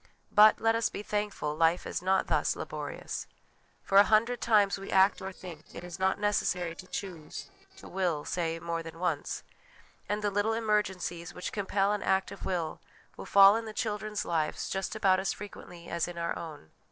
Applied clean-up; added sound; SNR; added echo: neural separator model SepFormer DNS4.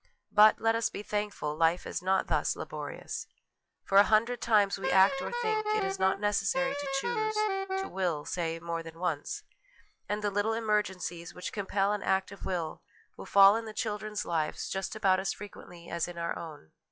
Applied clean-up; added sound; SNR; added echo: classical method log-MMSE.